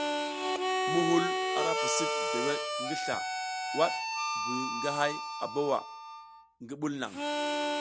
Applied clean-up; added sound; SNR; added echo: none; Harmonica; -2 dB; none.